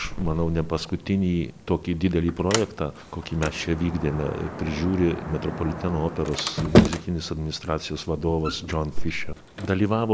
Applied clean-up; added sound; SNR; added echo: none; Sliding door; 5 dB; none.